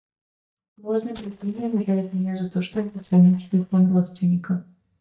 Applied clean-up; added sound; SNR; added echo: neural mask model DeepFilterNet 3.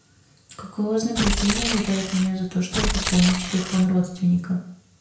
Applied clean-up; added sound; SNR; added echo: none; Tearing; 3 dB; reverberation time 0.5 s.